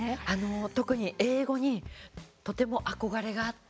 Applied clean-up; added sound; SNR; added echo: none; none; none; none.